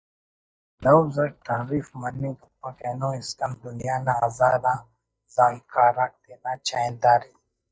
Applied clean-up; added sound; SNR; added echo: neural mask model DeepFilterNet 3.